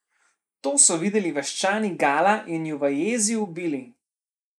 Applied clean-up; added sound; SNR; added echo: neural mask model Resemble Enhance denoiser.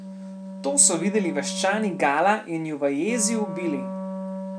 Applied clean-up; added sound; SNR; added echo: none; Wind instrument, woodwind instrument; 9 dB; none.